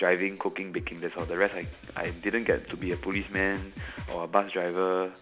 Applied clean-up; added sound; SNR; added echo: none; Drum kit; 12 dB; none.